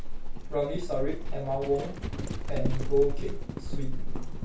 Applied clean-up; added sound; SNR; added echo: none; Livestock, farm animals, working animals; -4 dB; reverberation time 0.3 s.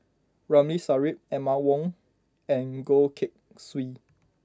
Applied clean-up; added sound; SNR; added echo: none; none; none; none.